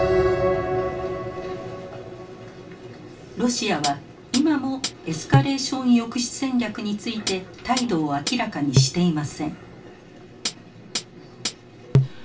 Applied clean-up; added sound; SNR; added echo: none; Hi-hat; 1 dB; reverberation time 0.2 s.